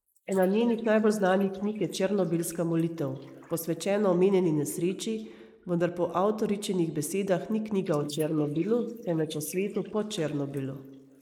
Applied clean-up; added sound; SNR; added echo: neural mask model Resemble Enhance denoiser.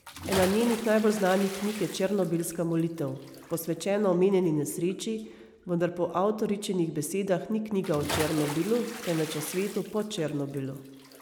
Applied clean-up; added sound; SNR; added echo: none; Bathtub (filling or washing) / Splash, splatter; 13 dB; none.